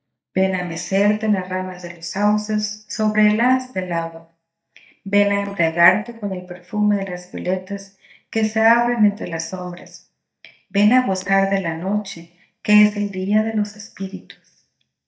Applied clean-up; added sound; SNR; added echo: neural mask model DeepFilterNet 3.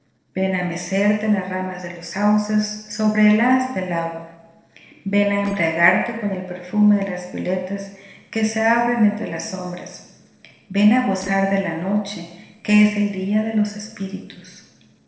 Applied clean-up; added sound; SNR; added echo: neural separator model SepFormer DNS4.